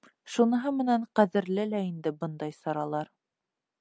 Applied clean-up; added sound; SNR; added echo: none; none; none; none.